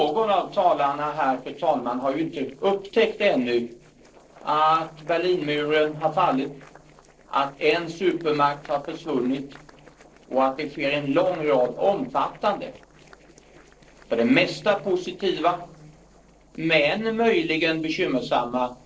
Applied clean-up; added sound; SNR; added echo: neural separator model SepFormer DNS4.